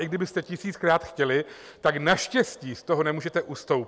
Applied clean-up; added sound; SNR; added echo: none; none; none; none.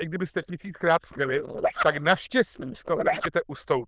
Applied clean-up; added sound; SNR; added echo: neural diffusion model UNIVERSE++.